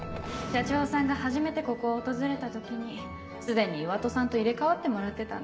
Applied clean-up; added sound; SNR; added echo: none; none; none; reverberation time 1.4 s.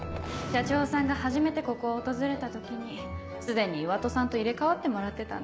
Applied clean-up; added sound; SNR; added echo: none; none; none; none.